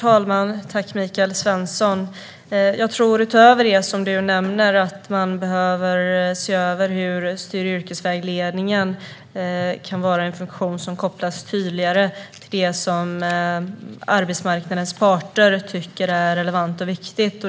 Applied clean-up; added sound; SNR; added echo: none; none; none; none.